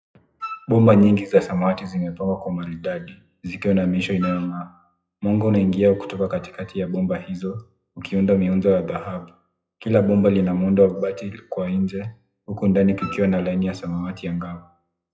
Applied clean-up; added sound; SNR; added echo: classical method WPE with log-MMSE.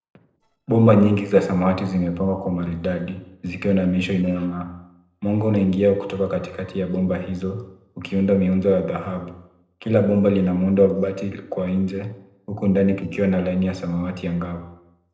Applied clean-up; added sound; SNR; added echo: neural separator model SepFormer DNS4.